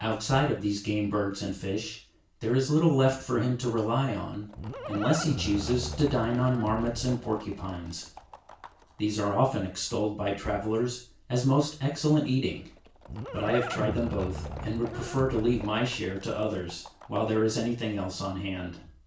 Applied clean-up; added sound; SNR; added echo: none; Livestock, farm animals, working animals; 13 dB; reverberation time 0.3 s.